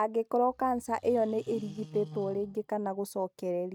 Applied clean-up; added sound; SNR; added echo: neural mask model RNNoise.